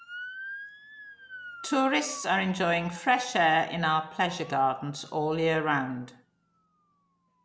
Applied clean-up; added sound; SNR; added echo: none; Motor vehicle (road) / Siren; 17 dB; none.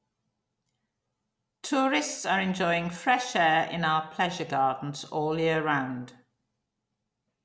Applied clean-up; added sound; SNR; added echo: none; none; none; none.